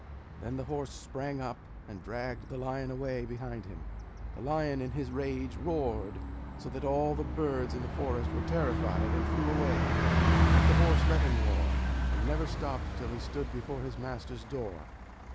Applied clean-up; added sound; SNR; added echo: none; Bus; -5 dB; none.